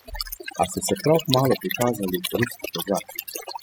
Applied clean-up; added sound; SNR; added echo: classical method spectral subtraction.